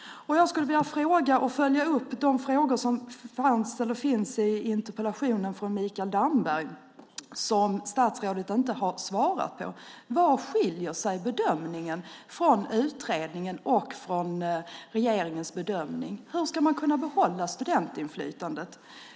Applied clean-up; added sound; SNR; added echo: none; none; none; none.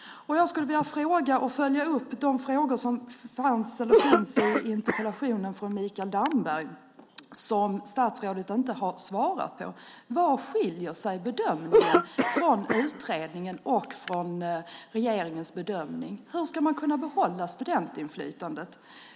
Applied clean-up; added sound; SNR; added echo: none; Cough; 0 dB; none.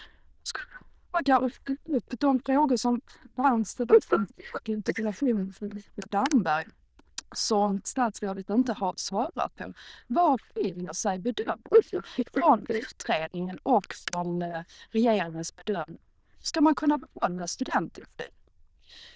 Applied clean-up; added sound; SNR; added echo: neural diffusion model UNIVERSE++.